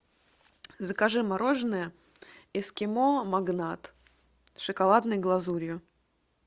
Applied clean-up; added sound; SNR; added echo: none; none; none; none.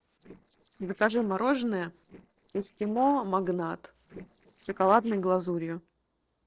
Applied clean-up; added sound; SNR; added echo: neural separator model SepFormer DNS4.